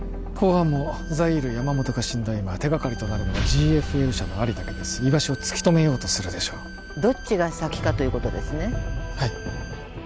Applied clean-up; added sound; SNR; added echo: none; Bowed string instrument; 20 dB; none.